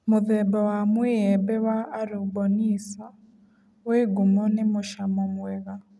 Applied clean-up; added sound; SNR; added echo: none; none; none; none.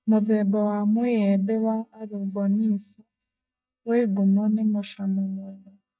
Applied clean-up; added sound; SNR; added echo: neural mask model DeepFilterNet 3.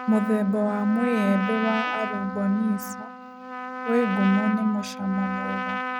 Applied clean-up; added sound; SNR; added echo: none; Trumpet; 7 dB; none.